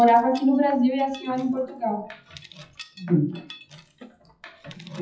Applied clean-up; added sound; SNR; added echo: classical method WPE with log-MMSE.